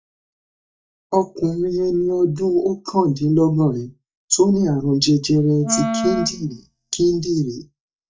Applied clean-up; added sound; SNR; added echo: neural mask model DeepFilterNet 3.